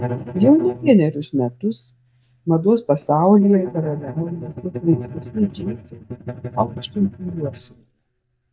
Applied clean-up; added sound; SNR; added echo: neural mask model DeepFilterNet 3.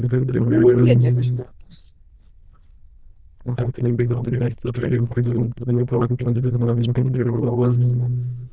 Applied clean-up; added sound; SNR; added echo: neural diffusion model UNIVERSE++.